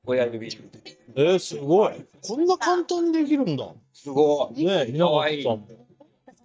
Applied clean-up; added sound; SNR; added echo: neural mask model DeepFilterNet 3.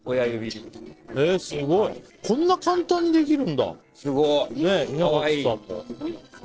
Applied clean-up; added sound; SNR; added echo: neural separator model SepFormer DNS4.